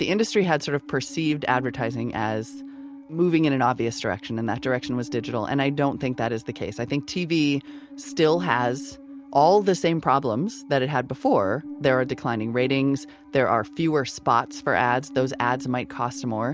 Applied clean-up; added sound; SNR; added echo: none; Musical instrument; 16 dB; none.